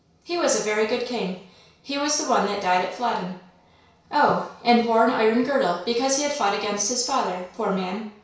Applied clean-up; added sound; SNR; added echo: none; none; none; reverberation time 0.6 s.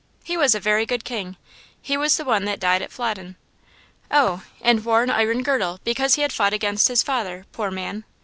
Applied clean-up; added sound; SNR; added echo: none; none; none; none.